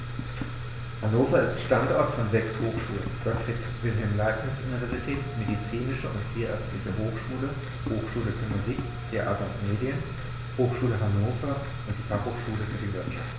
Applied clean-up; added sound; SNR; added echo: none; Tap; 16 dB; none.